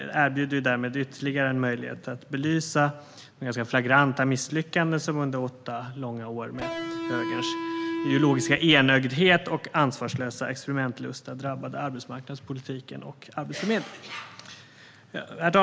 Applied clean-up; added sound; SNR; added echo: none; Electric guitar; 4 dB; none.